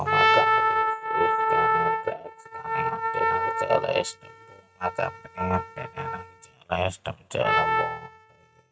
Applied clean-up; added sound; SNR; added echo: neural mask model RNNoise.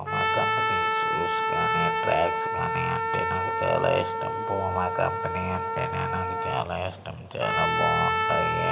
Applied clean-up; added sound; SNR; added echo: none; Trumpet; -3 dB; none.